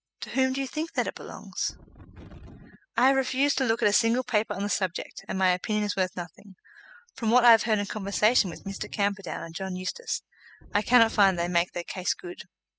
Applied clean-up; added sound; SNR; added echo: classical method spectral subtraction.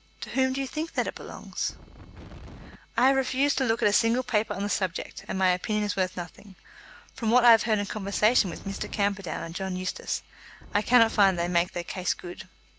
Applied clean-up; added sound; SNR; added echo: none; Wind; 15 dB; none.